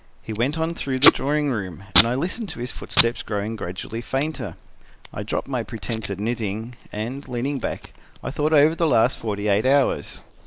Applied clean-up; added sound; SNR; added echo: neural mask model Resemble Enhance denoiser.